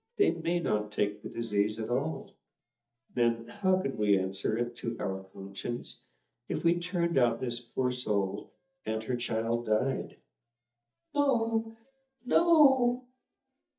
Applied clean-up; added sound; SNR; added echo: neural mask model DeepFilterNet 3.